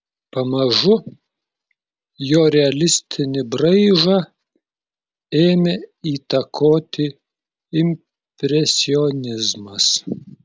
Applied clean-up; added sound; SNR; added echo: none; none; none; none.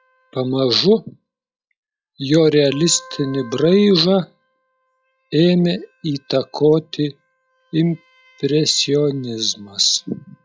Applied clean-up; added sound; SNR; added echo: classical method log-MMSE.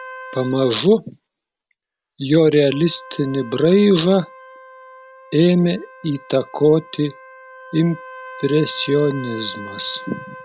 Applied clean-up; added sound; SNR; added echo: none; Trumpet; 19 dB; none.